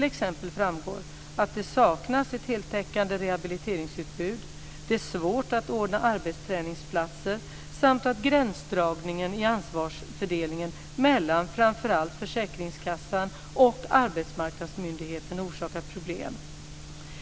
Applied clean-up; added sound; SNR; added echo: none; none; none; none.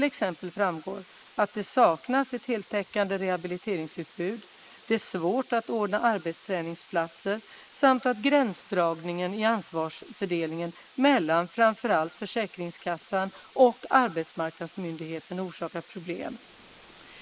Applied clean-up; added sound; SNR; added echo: neural mask model Resemble Enhance denoiser.